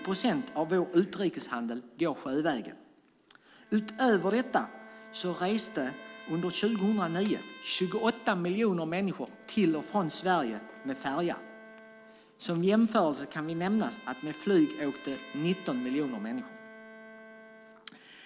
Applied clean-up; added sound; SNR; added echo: none; Trumpet + Bowed string instrument; 20 dB; none.